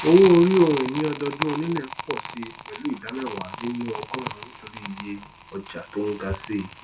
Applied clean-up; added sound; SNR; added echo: none; Crackle; 12 dB; none.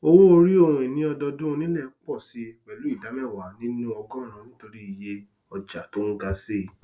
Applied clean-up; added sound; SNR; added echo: none; none; none; none.